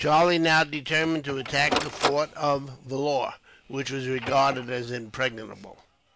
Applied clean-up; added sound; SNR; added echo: none; Printer; 10 dB; none.